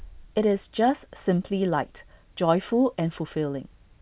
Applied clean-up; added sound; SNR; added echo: none; none; none; none.